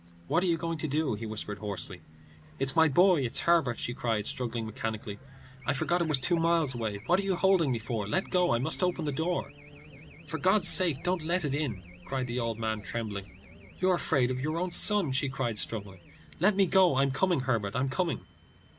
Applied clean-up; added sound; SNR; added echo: none; Race car, auto racing / Alarm; 20 dB; none.